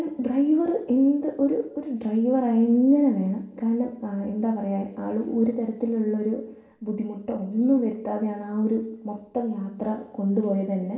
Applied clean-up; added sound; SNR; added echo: none; none; none; reverberation time 0.7 s.